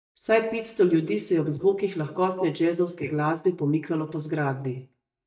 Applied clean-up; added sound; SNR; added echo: neural mask model DeepFilterNet 3.